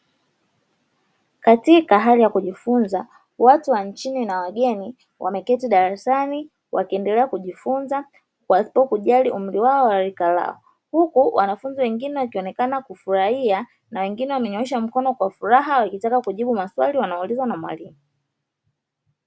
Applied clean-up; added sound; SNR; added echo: none; none; none; none.